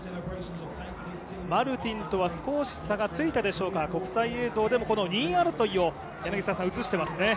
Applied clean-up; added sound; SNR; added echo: none; none; none; none.